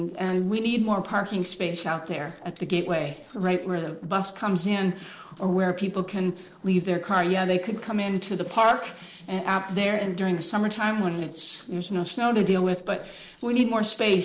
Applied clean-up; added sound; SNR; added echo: neural separator model SepFormer DNS4.